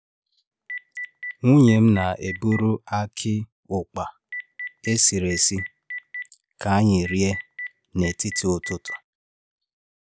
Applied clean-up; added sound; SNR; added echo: none; Telephone; 13 dB; none.